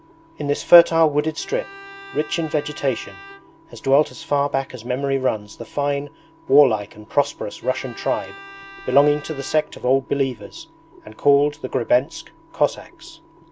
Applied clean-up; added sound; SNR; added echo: none; Bowed string instrument; 19 dB; none.